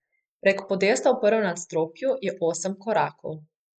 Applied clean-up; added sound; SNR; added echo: neural mask model Resemble Enhance denoiser.